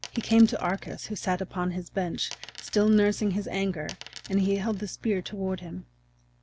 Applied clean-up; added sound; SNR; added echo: none; Coin (dropping); 18 dB; none.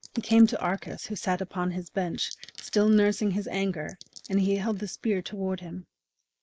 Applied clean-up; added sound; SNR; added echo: neural mask model Resemble Enhance denoiser.